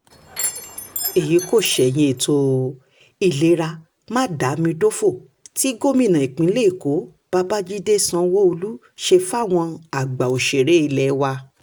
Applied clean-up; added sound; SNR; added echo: none; Door / Chime; 11 dB; none.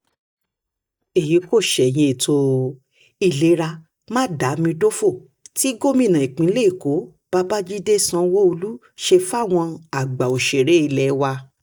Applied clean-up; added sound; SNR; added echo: neural mask model DeepFilterNet 3.